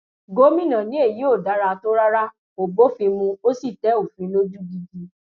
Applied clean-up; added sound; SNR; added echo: none; none; none; none.